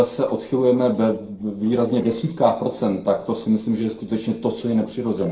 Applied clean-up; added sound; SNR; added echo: neural separator model SepFormer DNS4.